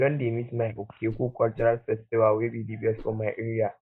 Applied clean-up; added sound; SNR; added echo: neural mask model DeepFilterNet 3.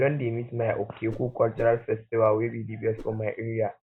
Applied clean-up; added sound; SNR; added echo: none; Whoosh, swoosh, swish; 18 dB; none.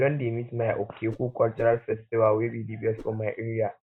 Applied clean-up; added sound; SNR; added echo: neural mask model RNNoise.